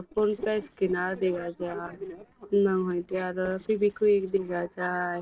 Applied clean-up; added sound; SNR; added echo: neural separator model SepFormer DNS4.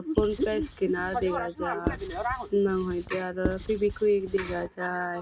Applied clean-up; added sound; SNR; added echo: none; Writing; 8 dB; reverberation time 0.3 s.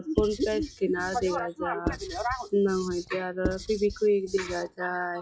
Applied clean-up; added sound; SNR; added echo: classical method WPE with log-MMSE.